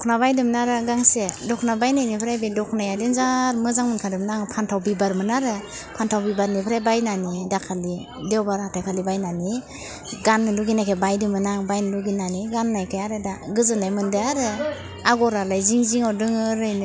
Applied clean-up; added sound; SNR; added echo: none; none; none; none.